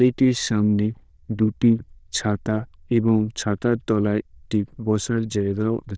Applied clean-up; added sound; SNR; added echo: neural diffusion model UNIVERSE++.